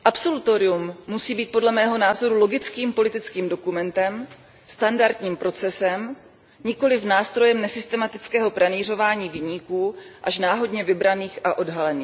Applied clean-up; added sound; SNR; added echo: none; none; none; none.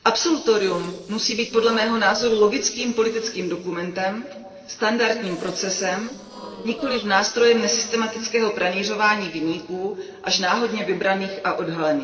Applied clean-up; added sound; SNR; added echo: neural separator model SepFormer DNS4.